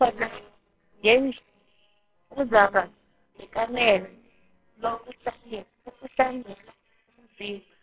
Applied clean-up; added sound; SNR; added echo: neural separator model SepFormer WHAMR!.